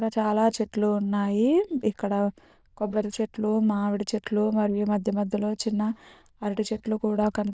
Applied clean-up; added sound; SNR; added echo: neural diffusion model UNIVERSE++.